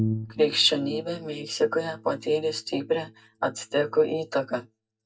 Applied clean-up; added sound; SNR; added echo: neural mask model DeepFilterNet 3.